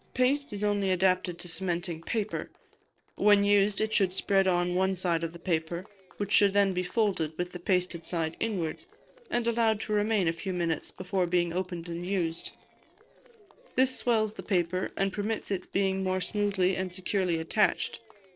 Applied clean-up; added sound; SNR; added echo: neural separator model SepFormer DNS4.